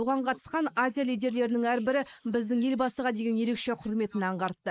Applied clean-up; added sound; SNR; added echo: neural mask model Resemble Enhance denoiser.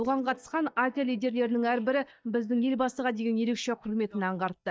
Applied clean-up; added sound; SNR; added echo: neural mask model DeepFilterNet 3.